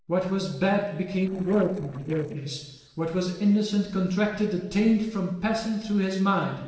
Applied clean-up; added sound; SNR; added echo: neural separator model SepFormer DNS4.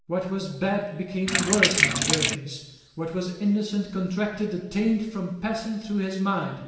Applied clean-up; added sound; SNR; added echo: none; Sink (filling or washing); -4 dB; reverberation time 1.1 s.